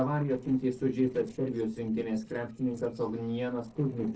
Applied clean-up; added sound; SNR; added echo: neural separator model SepFormer DNS4.